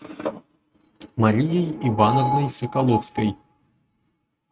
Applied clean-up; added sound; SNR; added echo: neural mask model RNNoise.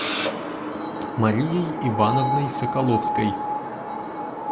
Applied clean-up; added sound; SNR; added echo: none; Screech; 0 dB; none.